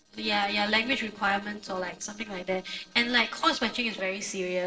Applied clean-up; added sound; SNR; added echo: neural separator model SepFormer DNS4.